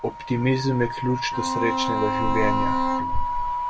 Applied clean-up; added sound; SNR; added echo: none; Bowed string instrument; 4 dB; none.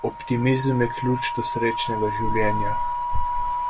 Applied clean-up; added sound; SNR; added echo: none; none; none; none.